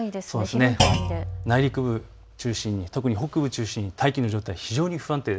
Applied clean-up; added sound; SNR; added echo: none; Thump, thud; 4 dB; none.